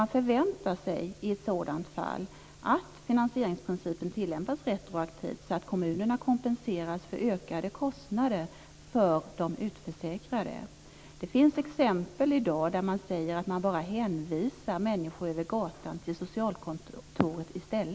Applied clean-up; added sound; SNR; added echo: none; none; none; none.